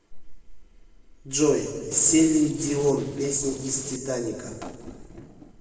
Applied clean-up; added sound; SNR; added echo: neural separator model SepFormer DNS4.